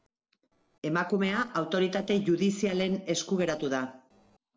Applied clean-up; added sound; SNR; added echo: neural separator model SepFormer DNS4.